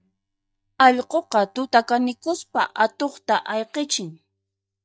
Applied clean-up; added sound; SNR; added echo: neural mask model DeepFilterNet 3.